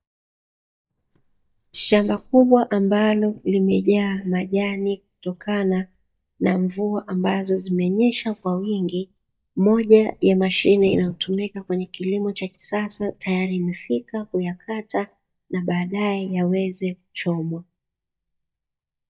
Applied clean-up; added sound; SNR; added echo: neural mask model DeepFilterNet 3.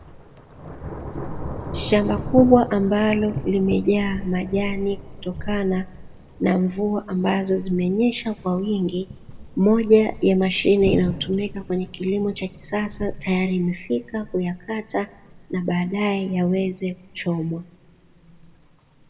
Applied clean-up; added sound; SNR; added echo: none; Thunder / Rain; 12 dB; reverberation time 1.3 s.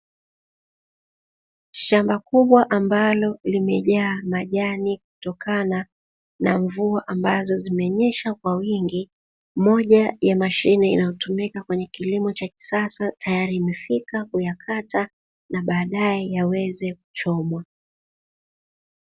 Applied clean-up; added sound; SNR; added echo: none; none; none; none.